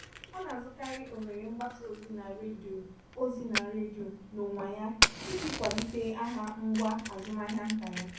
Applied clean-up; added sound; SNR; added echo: none; Fire; 2 dB; reverberation time 0.6 s.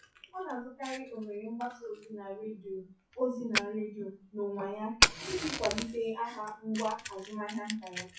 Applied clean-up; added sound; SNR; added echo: classical method WPE with log-MMSE.